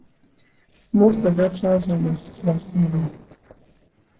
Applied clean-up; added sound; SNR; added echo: neural separator model SepFormer DNS4.